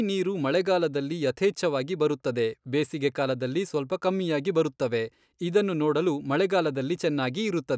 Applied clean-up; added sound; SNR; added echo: none; none; none; none.